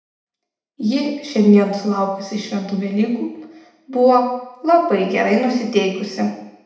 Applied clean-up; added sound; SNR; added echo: none; none; none; reverberation time 0.8 s.